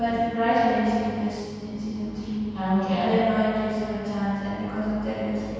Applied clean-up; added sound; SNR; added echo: none; none; none; reverberation time 2.1 s.